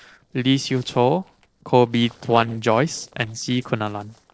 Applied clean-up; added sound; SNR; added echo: neural separator model SepFormer DNS4.